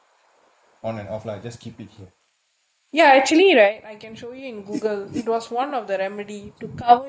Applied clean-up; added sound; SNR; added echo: neural mask model Resemble Enhance denoiser.